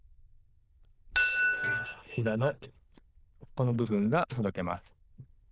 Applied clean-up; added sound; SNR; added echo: neural diffusion model UNIVERSE++.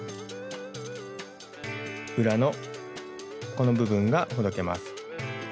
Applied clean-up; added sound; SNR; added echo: none; none; none; none.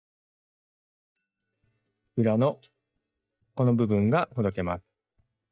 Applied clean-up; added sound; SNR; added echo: neural mask model DeepFilterNet 3.